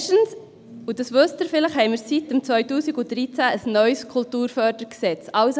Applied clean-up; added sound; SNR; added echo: none; none; none; none.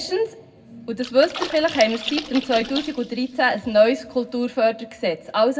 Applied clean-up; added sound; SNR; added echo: none; Splash, splatter; 13 dB; reverberation time 0.3 s.